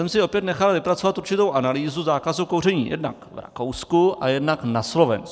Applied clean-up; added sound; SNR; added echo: none; none; none; none.